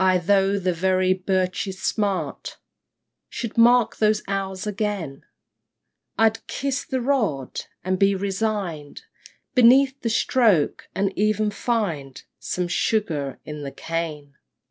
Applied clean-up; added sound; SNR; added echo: none; none; none; none.